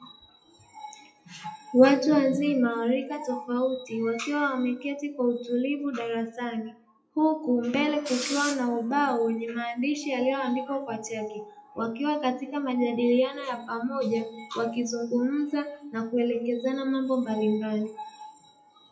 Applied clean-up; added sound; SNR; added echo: classical method WPE with log-MMSE.